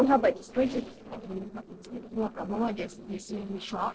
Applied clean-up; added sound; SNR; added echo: neural separator model SepFormer DNS4.